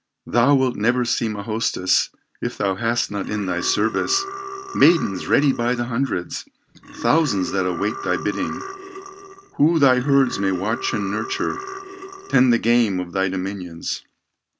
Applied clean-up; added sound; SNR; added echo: none; Burping, eructation; 11 dB; none.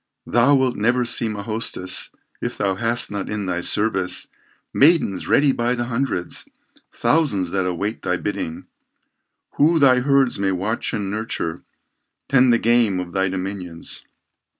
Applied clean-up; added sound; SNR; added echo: none; none; none; none.